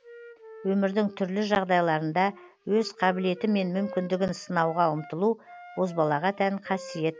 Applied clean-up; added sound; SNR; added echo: none; Wind instrument, woodwind instrument; 19 dB; none.